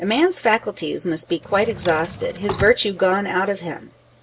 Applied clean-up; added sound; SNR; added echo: none; Drawer open or close; 12 dB; none.